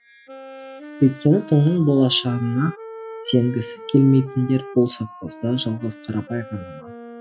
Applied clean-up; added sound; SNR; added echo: classical method Wiener filter.